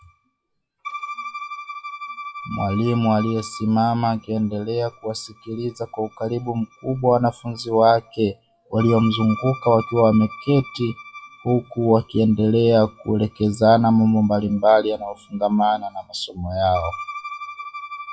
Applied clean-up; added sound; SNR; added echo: classical method WPE with log-MMSE.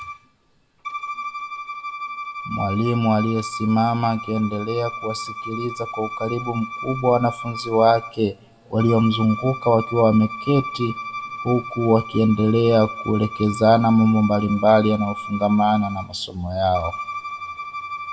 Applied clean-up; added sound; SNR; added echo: none; Bowed string instrument; 11 dB; reverberation time 0.8 s.